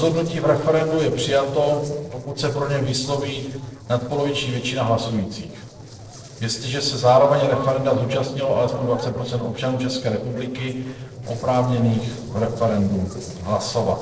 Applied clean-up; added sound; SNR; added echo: neural separator model SepFormer DNS4.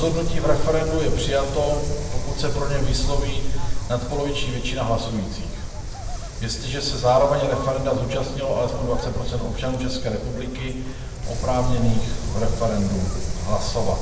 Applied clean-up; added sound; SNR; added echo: none; Wind; 0 dB; reverberation time 1.1 s.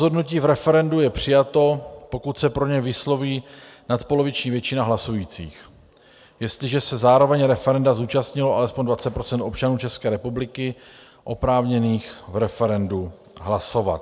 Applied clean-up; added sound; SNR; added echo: none; none; none; none.